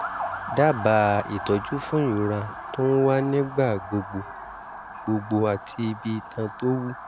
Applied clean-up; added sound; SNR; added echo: none; Motor vehicle (road) / Siren; 11 dB; none.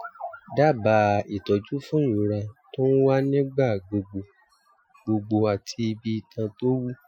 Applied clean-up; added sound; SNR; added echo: classical method Wiener filter.